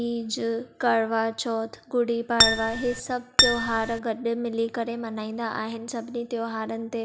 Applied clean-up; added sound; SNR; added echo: none; Acoustic guitar; -4 dB; none.